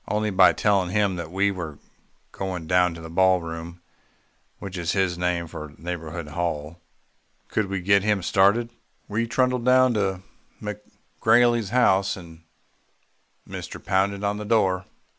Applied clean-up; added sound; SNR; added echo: none; none; none; none.